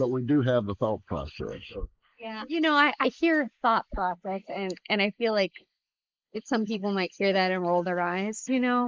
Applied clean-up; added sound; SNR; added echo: neural mask model Resemble Enhance denoiser.